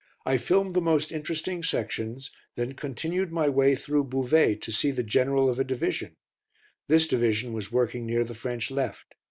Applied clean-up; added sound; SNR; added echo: none; none; none; none.